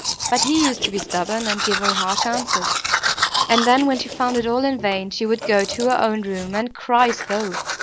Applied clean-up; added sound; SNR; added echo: none; Domestic sounds, home sounds; 4 dB; none.